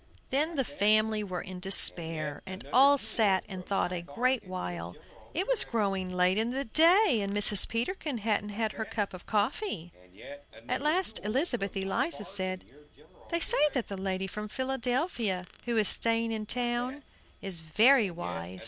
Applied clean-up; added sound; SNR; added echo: none; Fart; 19 dB; none.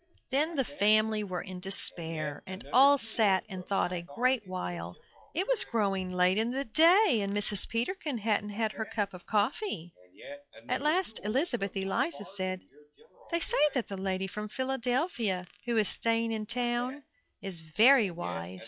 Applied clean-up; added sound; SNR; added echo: classical method log-MMSE.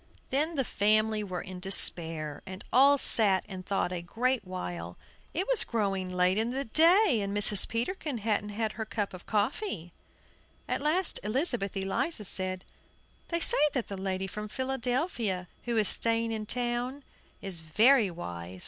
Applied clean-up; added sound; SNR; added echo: none; none; none; none.